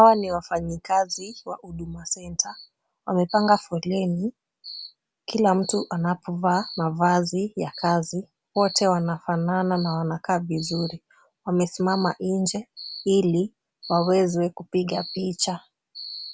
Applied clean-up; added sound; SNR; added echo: none; none; none; none.